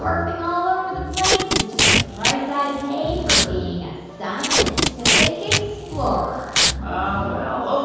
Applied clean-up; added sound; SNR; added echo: none; Packing tape, duct tape; -2 dB; reverberation time 1.2 s.